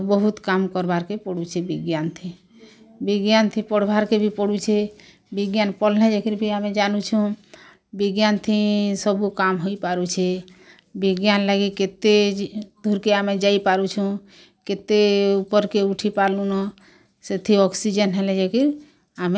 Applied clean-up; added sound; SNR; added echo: none; none; none; none.